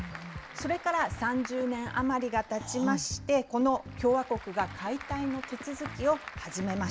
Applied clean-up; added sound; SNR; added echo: none; Applause / Crowd; 16 dB; none.